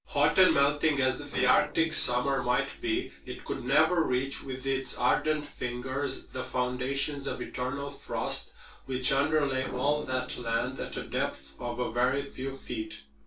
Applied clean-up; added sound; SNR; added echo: neural separator model SepFormer DNS4.